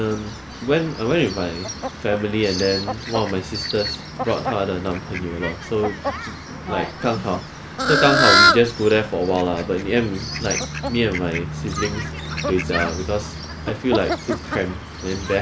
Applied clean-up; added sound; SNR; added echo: none; Fowl; 2 dB; none.